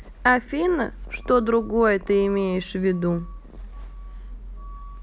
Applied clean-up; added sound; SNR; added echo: none; none; none; none.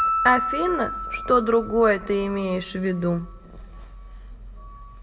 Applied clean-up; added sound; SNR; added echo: none; Piano; 7 dB; reverberation time 0.8 s.